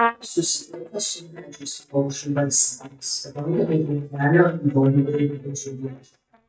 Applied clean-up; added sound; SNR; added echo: neural mask model DeepFilterNet 3.